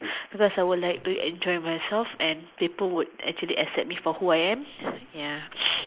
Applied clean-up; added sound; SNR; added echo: neural mask model Resemble Enhance denoiser.